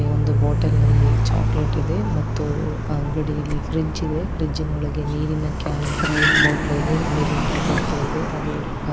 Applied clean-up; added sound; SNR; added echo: none; Car; -4 dB; none.